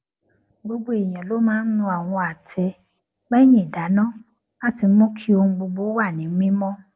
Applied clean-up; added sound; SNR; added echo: none; none; none; none.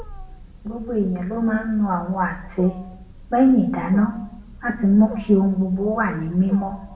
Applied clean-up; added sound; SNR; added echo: none; Wild animals; 18 dB; reverberation time 0.8 s.